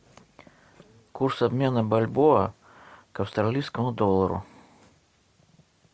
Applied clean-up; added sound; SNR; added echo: none; none; none; none.